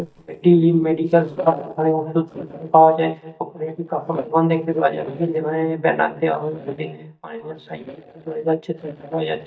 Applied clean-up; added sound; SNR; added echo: neural mask model DeepFilterNet 3.